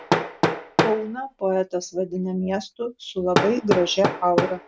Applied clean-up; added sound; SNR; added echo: none; Hammer; 2 dB; none.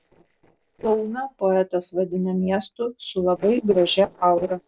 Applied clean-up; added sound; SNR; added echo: neural separator model SepFormer DNS4.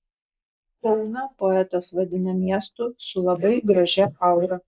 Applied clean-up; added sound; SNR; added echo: neural mask model Resemble Enhance denoiser.